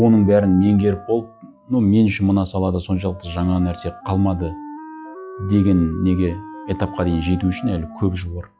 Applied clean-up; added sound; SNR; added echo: classical method log-MMSE.